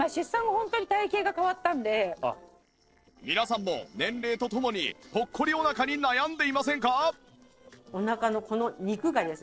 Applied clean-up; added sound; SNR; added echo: neural separator model SepFormer DNS4.